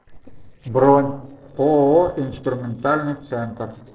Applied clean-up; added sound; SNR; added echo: neural separator model SepFormer DNS4.